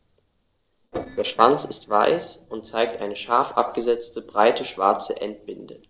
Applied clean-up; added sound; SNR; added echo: neural separator model SepFormer DNS4.